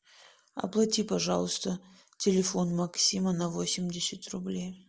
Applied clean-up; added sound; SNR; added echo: none; none; none; none.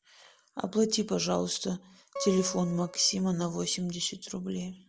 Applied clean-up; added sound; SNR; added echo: none; Acoustic guitar; 12 dB; none.